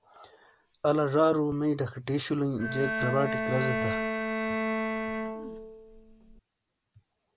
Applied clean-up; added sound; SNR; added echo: none; Bowed string instrument; 1 dB; none.